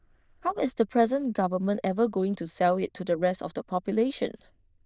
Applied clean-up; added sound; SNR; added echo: neural diffusion model UNIVERSE++.